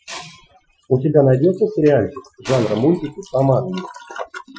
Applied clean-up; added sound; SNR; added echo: classical method Wiener filter.